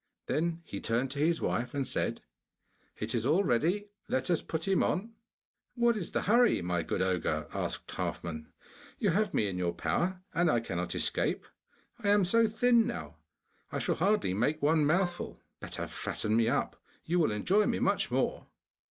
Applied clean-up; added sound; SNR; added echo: neural mask model DeepFilterNet 3.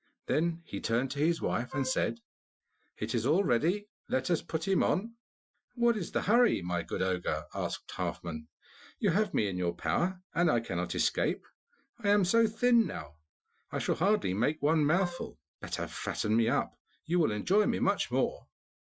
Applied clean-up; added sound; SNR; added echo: classical method Wiener filter.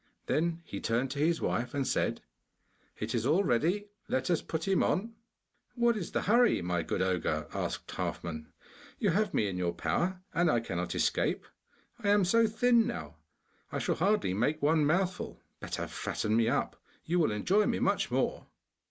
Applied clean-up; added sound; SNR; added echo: neural mask model Resemble Enhance denoiser.